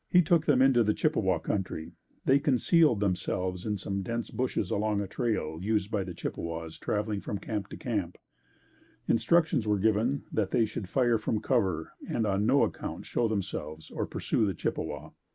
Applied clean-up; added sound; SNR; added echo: neural mask model Resemble Enhance denoiser.